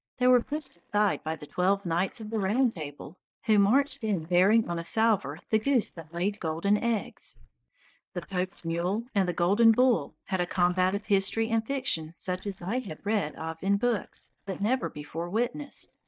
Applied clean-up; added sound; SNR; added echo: neural mask model DeepFilterNet 3.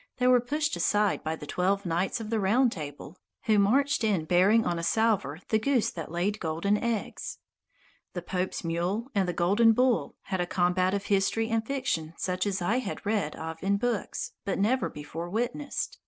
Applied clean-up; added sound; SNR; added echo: none; none; none; none.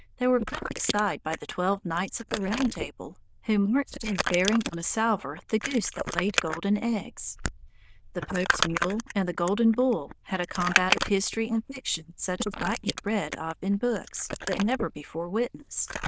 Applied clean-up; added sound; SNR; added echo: neural diffusion model UNIVERSE++.